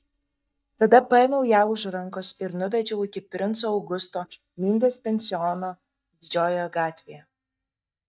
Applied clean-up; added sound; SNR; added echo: neural mask model DeepFilterNet 3.